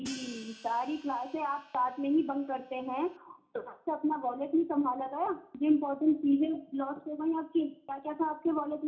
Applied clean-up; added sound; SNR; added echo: none; Hi-hat; 19 dB; reverberation time 0.4 s.